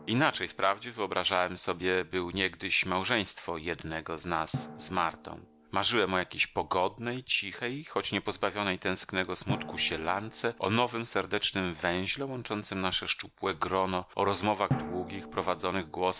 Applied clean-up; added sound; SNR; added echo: none; Drum; 14 dB; none.